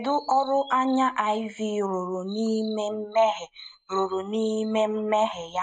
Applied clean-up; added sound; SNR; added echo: neural mask model Resemble Enhance denoiser.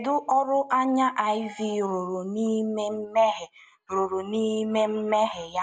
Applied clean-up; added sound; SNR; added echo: none; none; none; none.